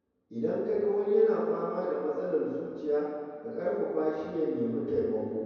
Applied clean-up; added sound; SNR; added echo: none; none; none; reverberation time 2.2 s.